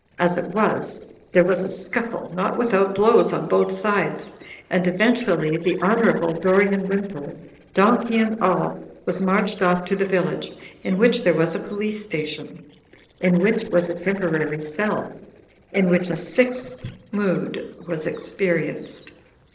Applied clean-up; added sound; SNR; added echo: neural separator model SepFormer DNS4.